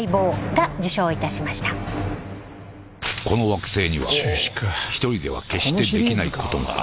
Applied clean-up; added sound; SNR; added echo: none; none; none; none.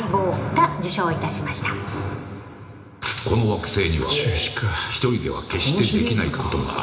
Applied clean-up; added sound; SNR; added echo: none; none; none; reverberation time 0.8 s.